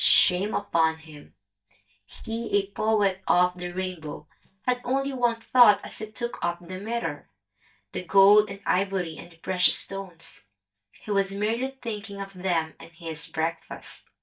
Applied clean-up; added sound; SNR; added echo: neural mask model DeepFilterNet 3.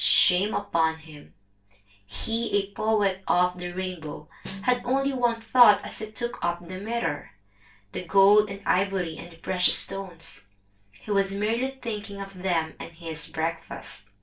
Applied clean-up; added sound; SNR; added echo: neural separator model SepFormer DNS4.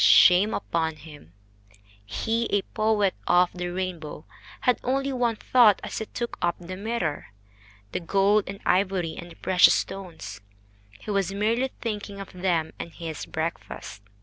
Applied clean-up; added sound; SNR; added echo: none; none; none; none.